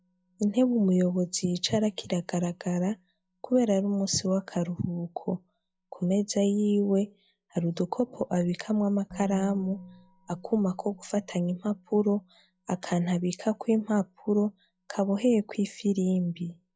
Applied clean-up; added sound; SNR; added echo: classical method log-MMSE.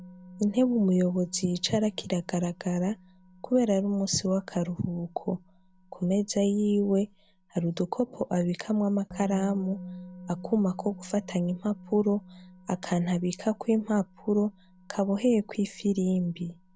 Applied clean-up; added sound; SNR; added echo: none; Musical instrument; 20 dB; none.